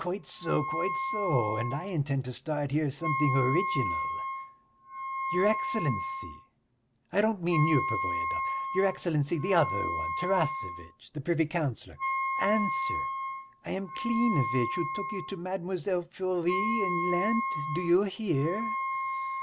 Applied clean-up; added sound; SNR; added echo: none; Wind instrument, woodwind instrument; 3 dB; none.